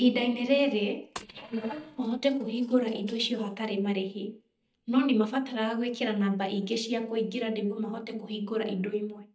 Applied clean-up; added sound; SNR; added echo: neural mask model DeepFilterNet 3.